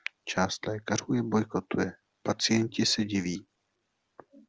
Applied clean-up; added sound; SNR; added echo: none; none; none; none.